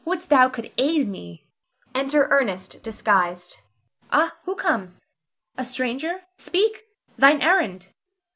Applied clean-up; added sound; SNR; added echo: none; none; none; none.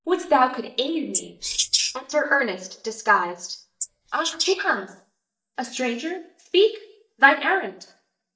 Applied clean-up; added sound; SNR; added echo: neural mask model DeepFilterNet 3.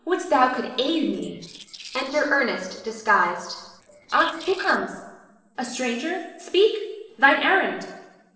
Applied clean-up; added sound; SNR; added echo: neural separator model SepFormer DNS4.